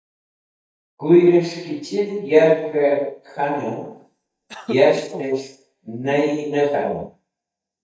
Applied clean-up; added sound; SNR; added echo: neural mask model DeepFilterNet 3.